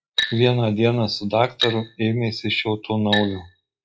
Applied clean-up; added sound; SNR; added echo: classical method log-MMSE.